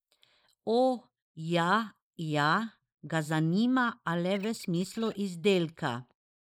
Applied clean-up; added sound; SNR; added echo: neural mask model Resemble Enhance denoiser.